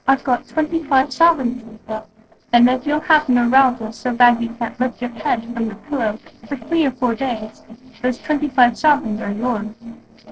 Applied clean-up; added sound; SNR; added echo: neural separator model SepFormer DNS4.